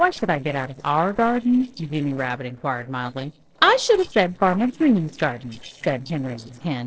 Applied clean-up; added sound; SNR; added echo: neural separator model SepFormer DNS4.